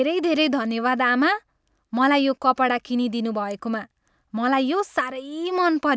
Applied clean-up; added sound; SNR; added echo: none; none; none; none.